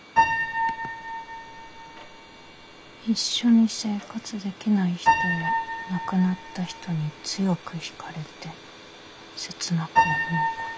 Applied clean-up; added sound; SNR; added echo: none; Piano; 1 dB; none.